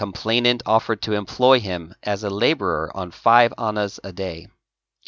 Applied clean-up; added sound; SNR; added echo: none; none; none; none.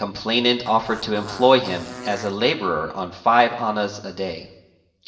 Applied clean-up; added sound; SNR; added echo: none; Fart; 16 dB; reverberation time 0.9 s.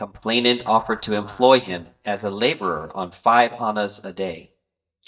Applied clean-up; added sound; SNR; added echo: neural mask model DeepFilterNet 3.